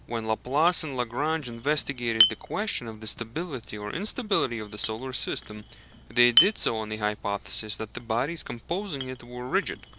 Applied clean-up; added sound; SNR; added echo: none; Chink, clink; 5 dB; none.